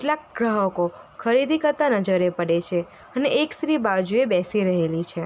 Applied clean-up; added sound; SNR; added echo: none; none; none; none.